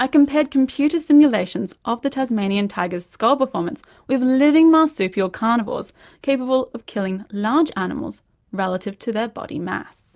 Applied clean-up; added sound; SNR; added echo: none; none; none; none.